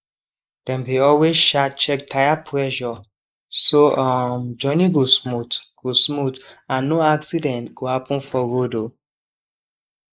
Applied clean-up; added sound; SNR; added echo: neural mask model Resemble Enhance denoiser.